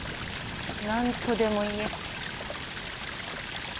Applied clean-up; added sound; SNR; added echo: none; Stream; 3 dB; none.